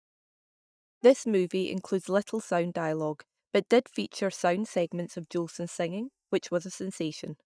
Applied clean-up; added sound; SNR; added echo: neural mask model DeepFilterNet 3.